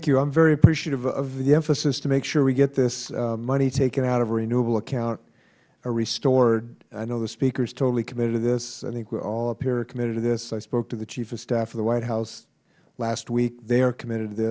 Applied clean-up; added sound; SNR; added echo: none; none; none; none.